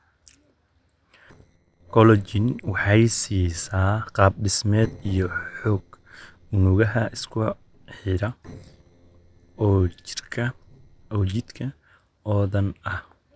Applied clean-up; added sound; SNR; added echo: neural separator model SepFormer DNS4.